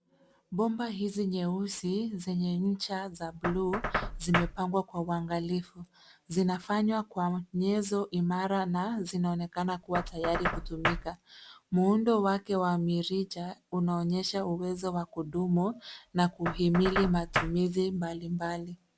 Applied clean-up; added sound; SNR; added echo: none; Knock; 10 dB; none.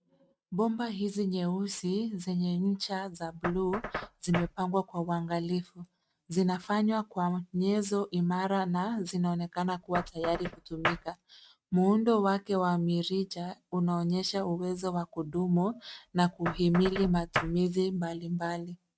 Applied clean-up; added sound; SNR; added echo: neural mask model RNNoise.